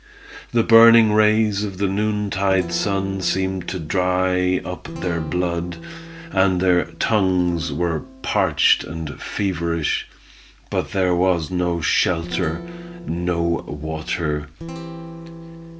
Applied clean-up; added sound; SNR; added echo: none; Guitar; 15 dB; none.